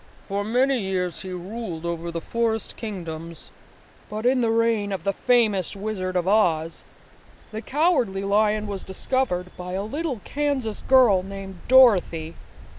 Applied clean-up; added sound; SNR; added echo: none; Stream; 16 dB; none.